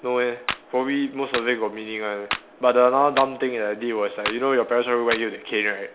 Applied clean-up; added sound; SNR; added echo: none; Clapping; 12 dB; none.